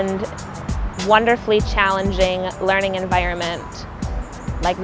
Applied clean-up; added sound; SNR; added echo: none; none; none; none.